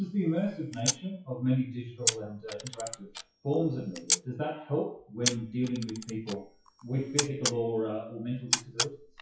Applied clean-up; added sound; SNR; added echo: classical method WPE with log-MMSE.